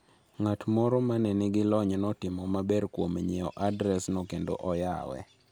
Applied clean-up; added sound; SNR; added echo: none; none; none; none.